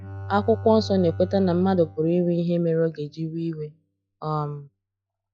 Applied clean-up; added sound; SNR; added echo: classical method log-MMSE.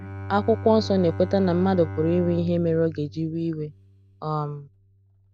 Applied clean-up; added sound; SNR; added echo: none; Bowed string instrument; 11 dB; none.